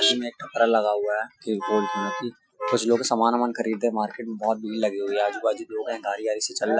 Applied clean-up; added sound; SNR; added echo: classical method Wiener filter.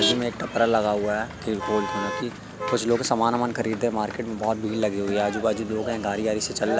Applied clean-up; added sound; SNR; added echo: none; Motor vehicle (road); 8 dB; none.